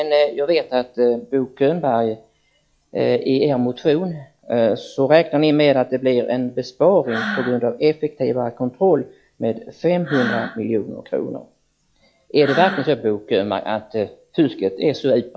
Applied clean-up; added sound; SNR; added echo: classical method log-MMSE.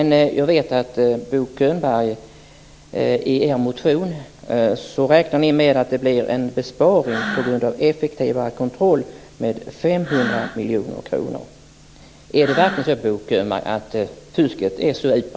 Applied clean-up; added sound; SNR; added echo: none; Breathing; 12 dB; none.